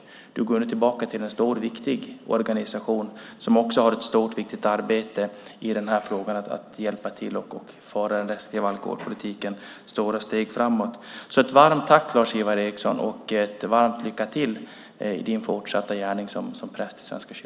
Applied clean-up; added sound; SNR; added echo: none; none; none; none.